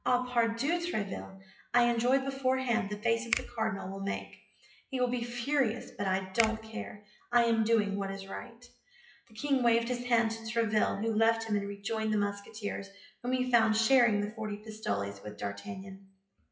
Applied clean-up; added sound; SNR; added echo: classical method WPE with log-MMSE.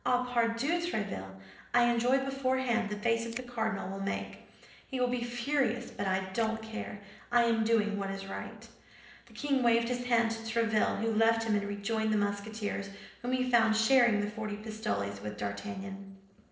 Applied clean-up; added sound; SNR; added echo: neural separator model SepFormer DNS4.